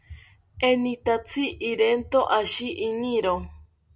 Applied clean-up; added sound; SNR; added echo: none; none; none; none.